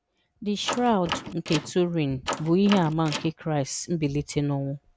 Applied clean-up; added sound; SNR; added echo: none; Door; 9 dB; none.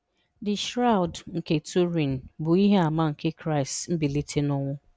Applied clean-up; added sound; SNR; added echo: none; none; none; none.